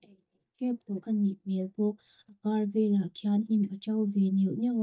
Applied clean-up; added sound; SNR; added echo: neural mask model DeepFilterNet 3.